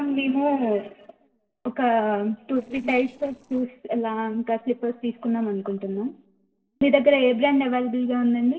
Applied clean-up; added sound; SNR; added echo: neural separator model SepFormer DNS4.